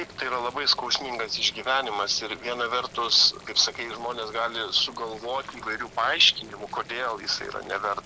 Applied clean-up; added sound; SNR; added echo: none; Boiling; 19 dB; none.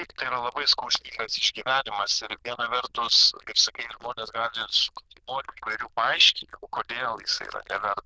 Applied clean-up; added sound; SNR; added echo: neural diffusion model UNIVERSE++.